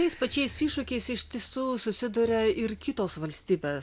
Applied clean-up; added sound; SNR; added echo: none; none; none; none.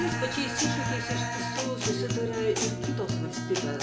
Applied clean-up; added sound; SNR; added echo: none; Guitar; -2 dB; reverberation time 1.6 s.